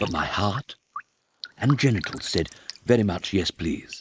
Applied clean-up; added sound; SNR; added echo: neural mask model Resemble Enhance denoiser.